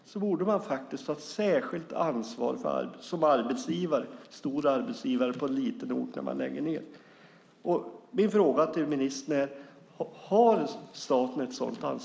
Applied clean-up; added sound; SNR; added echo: none; none; none; none.